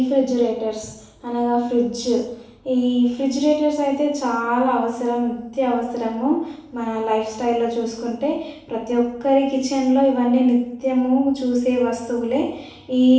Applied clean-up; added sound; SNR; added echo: none; none; none; reverberation time 0.7 s.